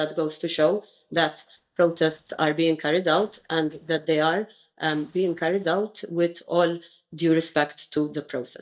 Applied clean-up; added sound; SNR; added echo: neural mask model DeepFilterNet 3.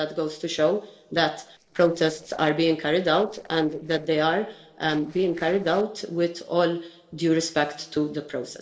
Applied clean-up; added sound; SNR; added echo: neural separator model SepFormer DNS4.